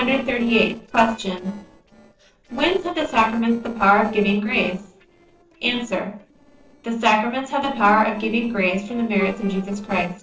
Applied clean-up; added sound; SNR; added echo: neural separator model SepFormer DNS4.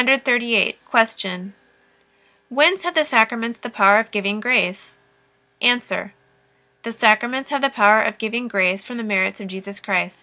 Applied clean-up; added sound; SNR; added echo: none; none; none; none.